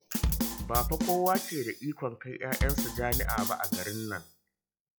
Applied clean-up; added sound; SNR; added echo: classical method log-MMSE.